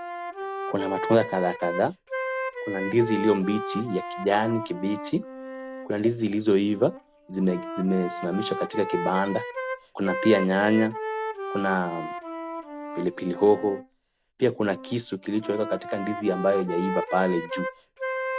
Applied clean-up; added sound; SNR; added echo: none; Wind instrument, woodwind instrument; 7 dB; none.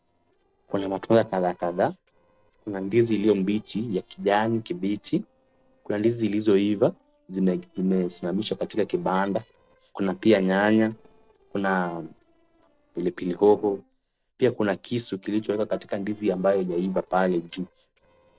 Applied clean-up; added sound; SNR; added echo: neural separator model SepFormer DNS4.